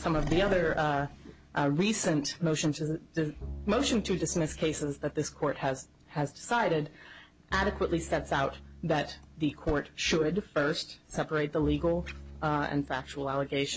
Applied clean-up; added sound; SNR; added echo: none; Bowed string instrument; 17 dB; none.